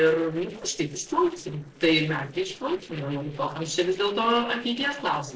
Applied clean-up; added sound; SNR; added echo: neural separator model SepFormer DNS4.